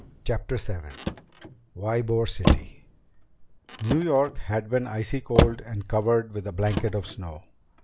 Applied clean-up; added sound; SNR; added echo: none; Motor vehicle (road); 3 dB; none.